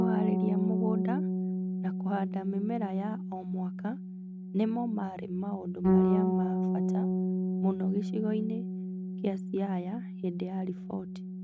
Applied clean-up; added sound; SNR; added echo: none; Bass guitar; -3 dB; none.